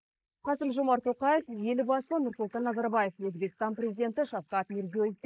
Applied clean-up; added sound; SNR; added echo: neural mask model Resemble Enhance denoiser.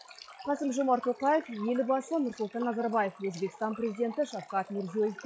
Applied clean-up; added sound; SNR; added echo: classical method log-MMSE.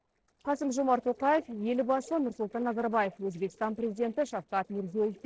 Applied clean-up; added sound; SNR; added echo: neural separator model SepFormer DNS4.